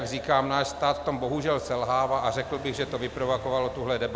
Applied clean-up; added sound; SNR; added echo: none; Motorcycle + Musical instrument; 17 dB; none.